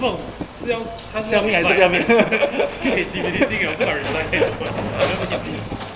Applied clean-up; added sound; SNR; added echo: none; Sink (filling or washing); 15 dB; none.